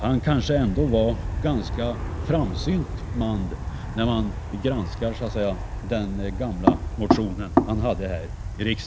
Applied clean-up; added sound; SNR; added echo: none; Aircraft; 6 dB; none.